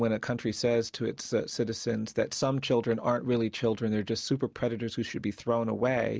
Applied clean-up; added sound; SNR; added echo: none; none; none; none.